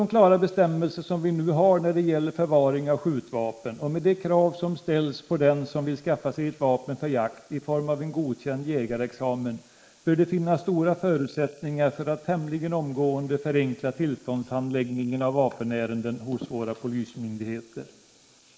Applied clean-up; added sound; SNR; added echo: neural mask model Resemble Enhance denoiser.